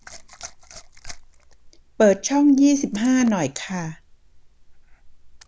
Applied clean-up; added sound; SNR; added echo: none; Liquid; 20 dB; none.